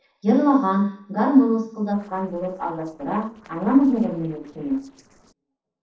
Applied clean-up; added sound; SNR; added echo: neural separator model SepFormer DNS4.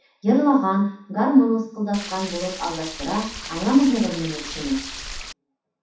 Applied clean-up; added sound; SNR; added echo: none; Stream; 12 dB; reverberation time 0.7 s.